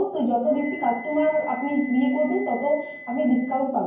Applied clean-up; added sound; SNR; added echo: none; Wind instrument, woodwind instrument; 16 dB; reverberation time 0.9 s.